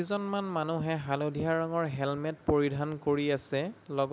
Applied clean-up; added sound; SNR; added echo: none; none; none; none.